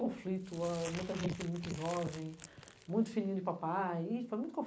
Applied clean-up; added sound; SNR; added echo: neural mask model Resemble Enhance denoiser.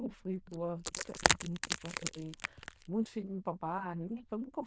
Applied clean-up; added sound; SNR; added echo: neural diffusion model UNIVERSE++.